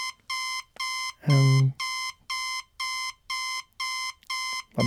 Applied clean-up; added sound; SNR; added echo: none; Alarm; 4 dB; none.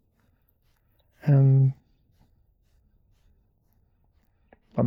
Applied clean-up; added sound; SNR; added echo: neural mask model Resemble Enhance denoiser.